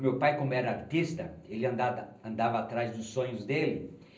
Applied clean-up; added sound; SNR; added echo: none; none; none; reverberation time 0.5 s.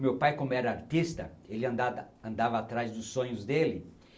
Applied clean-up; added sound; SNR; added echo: none; none; none; none.